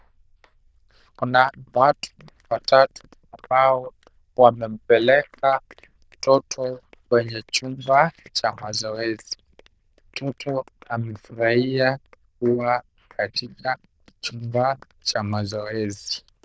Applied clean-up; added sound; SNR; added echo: neural diffusion model UNIVERSE++.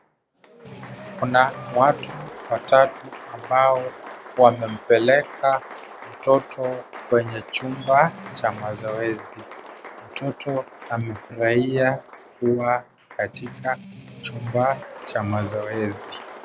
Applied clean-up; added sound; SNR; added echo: none; Applause + Strum; 16 dB; none.